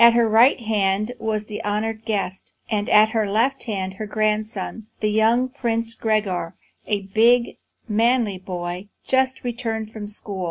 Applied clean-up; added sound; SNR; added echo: none; none; none; none.